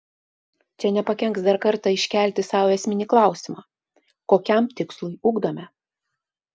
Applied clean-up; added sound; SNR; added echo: none; none; none; none.